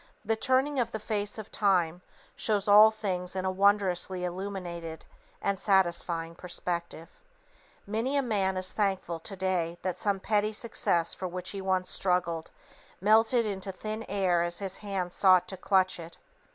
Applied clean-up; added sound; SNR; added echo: none; none; none; none.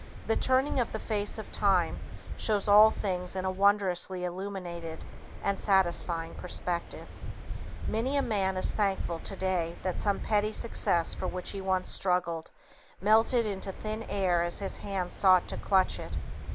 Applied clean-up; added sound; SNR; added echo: none; Waves, surf; 6 dB; none.